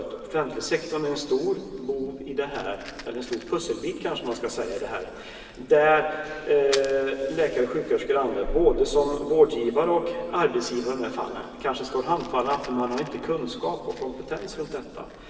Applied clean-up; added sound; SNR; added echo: none; Fire; 16 dB; reverberation time 2.3 s.